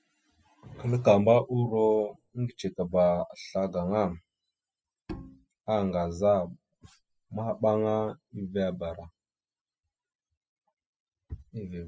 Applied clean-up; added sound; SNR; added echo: classical method spectral subtraction.